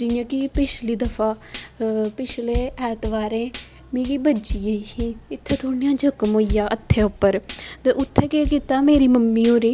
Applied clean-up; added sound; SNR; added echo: none; Tambourine / Drum / Drum kit; 12 dB; none.